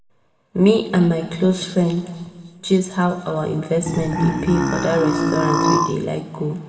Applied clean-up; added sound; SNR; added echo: none; Burping, eructation; 0 dB; reverberation time 1.8 s.